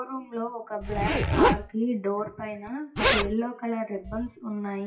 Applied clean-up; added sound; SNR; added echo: classical method WPE with log-MMSE.